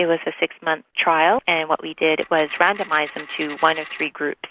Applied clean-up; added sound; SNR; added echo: none; Coin (dropping); 16 dB; none.